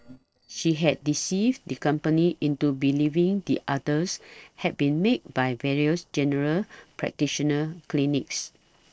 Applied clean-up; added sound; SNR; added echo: neural separator model SepFormer DNS4.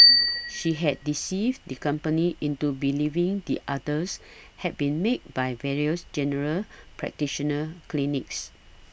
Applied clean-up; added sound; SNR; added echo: none; Bicycle bell; 2 dB; none.